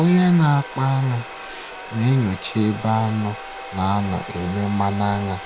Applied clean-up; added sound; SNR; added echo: none; Domestic sounds, home sounds; 13 dB; none.